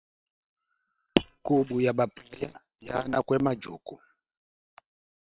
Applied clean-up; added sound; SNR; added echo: neural separator model SepFormer WHAM!.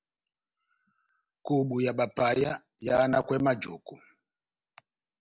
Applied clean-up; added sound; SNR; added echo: none; none; none; none.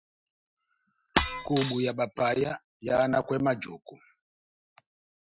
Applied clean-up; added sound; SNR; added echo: classical method Wiener filter.